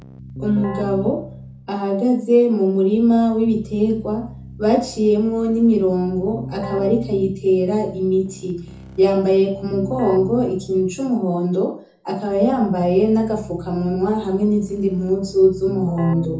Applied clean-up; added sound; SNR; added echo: none; Keyboard (musical); 16 dB; reverberation time 0.6 s.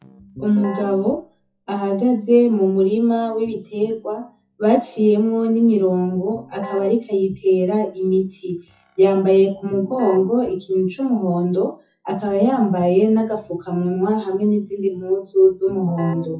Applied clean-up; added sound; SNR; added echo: classical method WPE with log-MMSE.